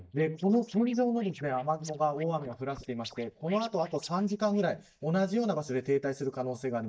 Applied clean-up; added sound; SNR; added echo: neural mask model DeepFilterNet 3.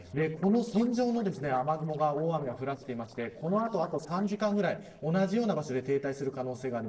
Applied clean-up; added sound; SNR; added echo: neural separator model SepFormer DNS4.